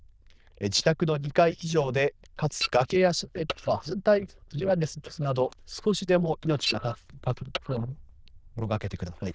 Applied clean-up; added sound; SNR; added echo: neural diffusion model UNIVERSE++.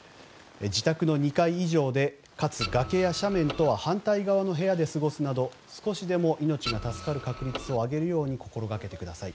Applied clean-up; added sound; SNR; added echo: none; Printer; 9 dB; none.